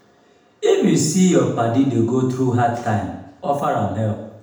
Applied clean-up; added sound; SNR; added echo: none; none; none; reverberation time 0.8 s.